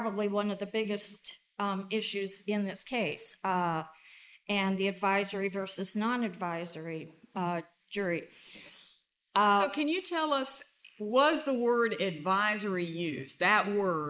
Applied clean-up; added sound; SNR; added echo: neural mask model Resemble Enhance denoiser.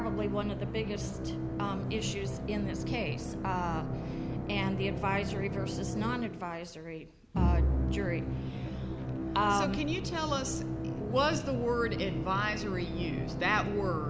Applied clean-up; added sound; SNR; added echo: none; Musical instrument; 0 dB; none.